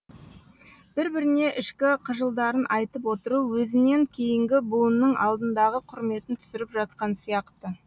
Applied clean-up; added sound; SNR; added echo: none; none; none; none.